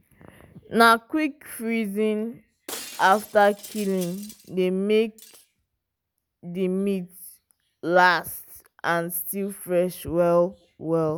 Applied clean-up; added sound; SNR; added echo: none; Shatter; 19 dB; none.